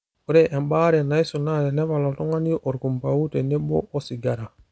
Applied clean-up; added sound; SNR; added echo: none; none; none; none.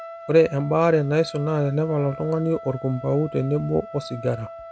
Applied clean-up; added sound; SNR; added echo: none; Trumpet; 16 dB; none.